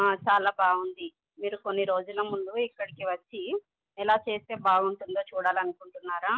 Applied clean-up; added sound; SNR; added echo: none; none; none; none.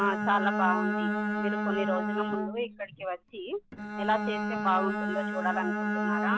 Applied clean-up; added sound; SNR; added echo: none; Bowed string instrument; -1 dB; none.